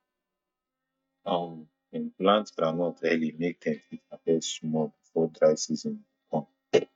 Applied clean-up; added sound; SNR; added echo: neural mask model DeepFilterNet 3.